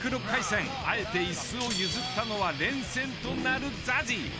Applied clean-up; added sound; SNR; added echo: none; Animal; 12 dB; none.